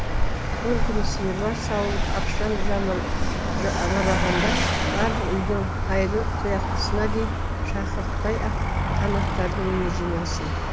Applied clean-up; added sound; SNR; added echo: none; Vehicle; -5 dB; none.